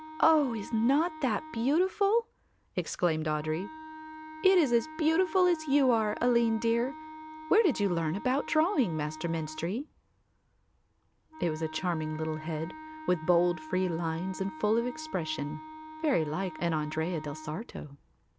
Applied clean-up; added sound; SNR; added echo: none; Wind instrument, woodwind instrument; 15 dB; none.